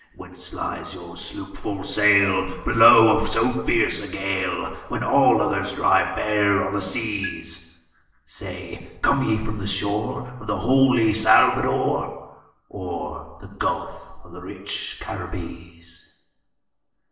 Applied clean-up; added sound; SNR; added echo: none; Marimba, xylophone; 18 dB; reverberation time 0.9 s.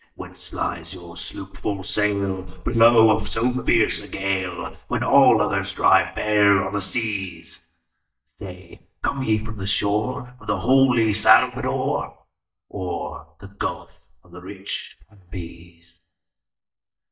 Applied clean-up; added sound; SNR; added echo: neural mask model DeepFilterNet 3.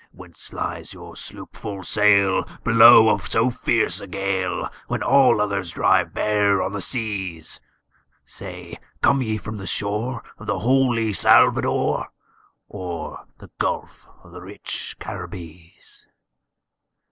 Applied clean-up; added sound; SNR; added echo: none; none; none; none.